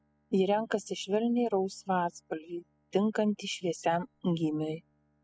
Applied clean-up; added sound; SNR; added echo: classical method spectral subtraction.